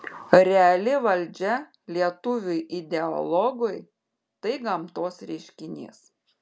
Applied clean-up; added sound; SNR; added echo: none; none; none; none.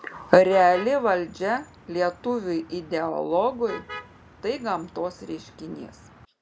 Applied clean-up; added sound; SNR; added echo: none; Motor vehicle (road); 19 dB; none.